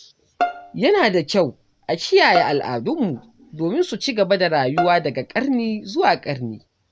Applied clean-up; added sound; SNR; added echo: none; Bowed string instrument; 10 dB; none.